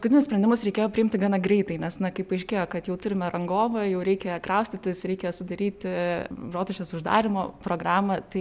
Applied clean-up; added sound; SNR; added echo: none; none; none; none.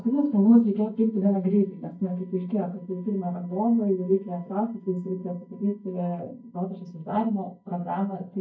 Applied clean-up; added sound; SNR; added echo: neural mask model DeepFilterNet 3.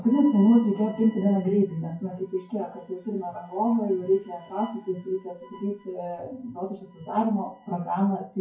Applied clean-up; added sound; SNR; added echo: classical method WPE with log-MMSE.